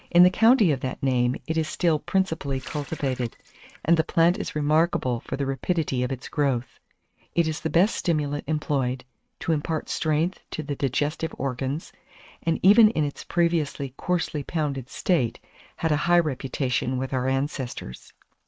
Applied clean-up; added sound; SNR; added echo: neural mask model RNNoise.